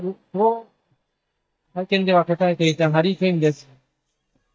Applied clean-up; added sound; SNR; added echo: neural mask model DeepFilterNet 3.